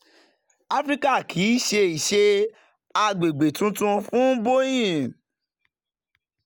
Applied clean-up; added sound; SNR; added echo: none; none; none; none.